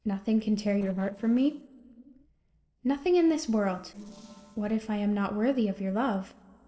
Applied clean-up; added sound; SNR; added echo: neural separator model SepFormer DNS4.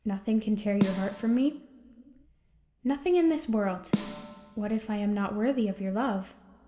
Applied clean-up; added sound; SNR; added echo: none; Snare drum; 8 dB; reverberation time 2.8 s.